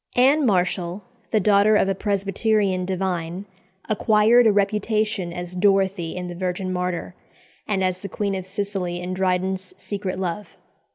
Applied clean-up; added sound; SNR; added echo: none; none; none; none.